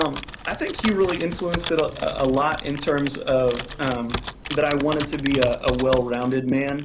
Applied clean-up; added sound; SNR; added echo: none; Computer keyboard; 9 dB; none.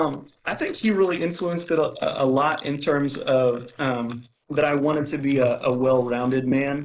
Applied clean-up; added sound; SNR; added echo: neural mask model Resemble Enhance denoiser.